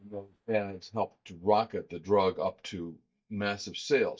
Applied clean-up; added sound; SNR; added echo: neural mask model DeepFilterNet 3.